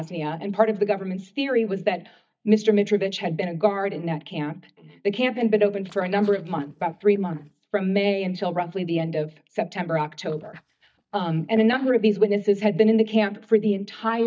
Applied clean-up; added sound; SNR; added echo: neural mask model DeepFilterNet 3.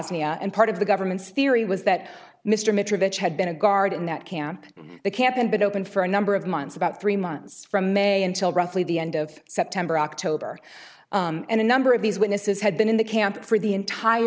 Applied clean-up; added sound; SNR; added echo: none; none; none; none.